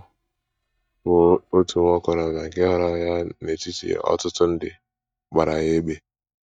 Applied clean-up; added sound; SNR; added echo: neural mask model DeepFilterNet 3.